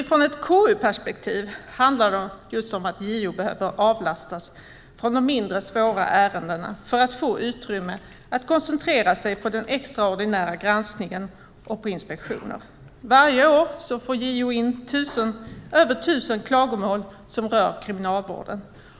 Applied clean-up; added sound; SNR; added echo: none; none; none; none.